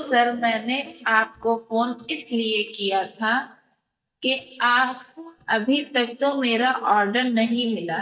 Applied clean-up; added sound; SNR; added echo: neural mask model DeepFilterNet 3.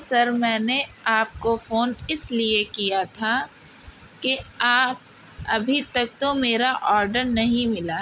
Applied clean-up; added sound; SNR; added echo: none; none; none; none.